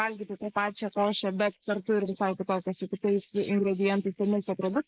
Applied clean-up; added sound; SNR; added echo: neural mask model Resemble Enhance denoiser.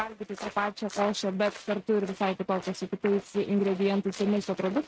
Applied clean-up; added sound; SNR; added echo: neural mask model RNNoise.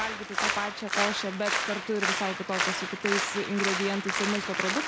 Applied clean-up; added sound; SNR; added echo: none; Applause; -1 dB; none.